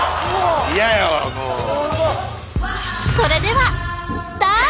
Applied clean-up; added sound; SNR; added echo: none; none; none; none.